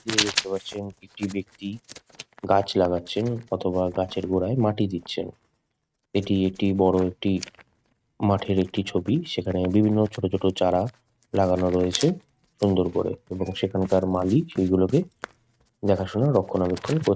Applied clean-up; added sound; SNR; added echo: neural mask model RNNoise.